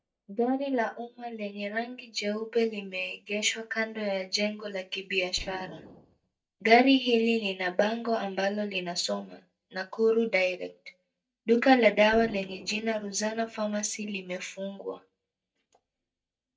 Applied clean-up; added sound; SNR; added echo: neural mask model DeepFilterNet 3.